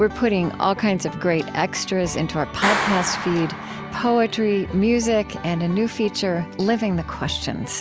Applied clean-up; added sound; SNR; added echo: none; Clapping; 11 dB; none.